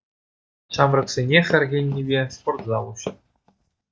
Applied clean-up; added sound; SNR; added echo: neural mask model DeepFilterNet 3.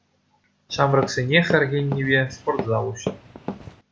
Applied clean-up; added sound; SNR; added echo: none; Walk, footsteps; 10 dB; none.